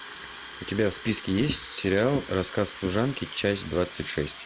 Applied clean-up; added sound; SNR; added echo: none; Fill (with liquid) / Water tap, faucet; 11 dB; none.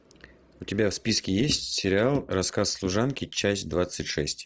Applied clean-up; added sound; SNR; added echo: none; none; none; none.